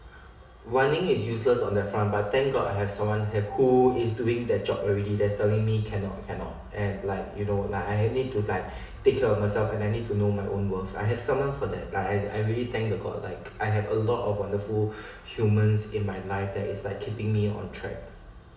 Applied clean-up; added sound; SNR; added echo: none; none; none; reverberation time 0.7 s.